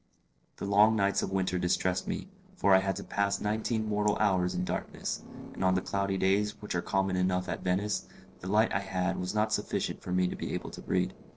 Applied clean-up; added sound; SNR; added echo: neural separator model SepFormer DNS4.